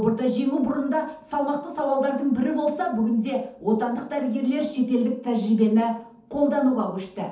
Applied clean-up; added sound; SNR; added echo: none; none; none; reverberation time 0.6 s.